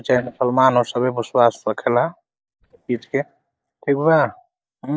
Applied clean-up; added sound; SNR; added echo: neural mask model DeepFilterNet 3.